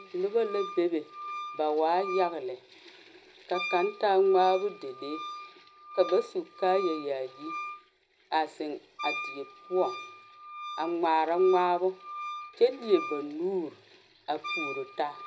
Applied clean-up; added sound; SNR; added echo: none; Wind instrument, woodwind instrument; 11 dB; reverberation time 0.4 s.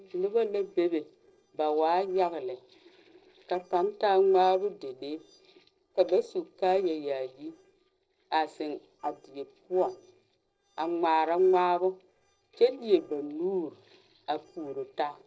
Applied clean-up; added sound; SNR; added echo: neural separator model SepFormer DNS4.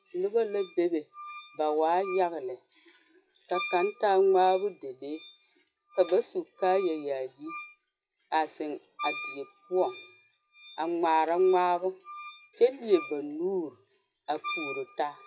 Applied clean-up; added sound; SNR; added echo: classical method WPE with log-MMSE.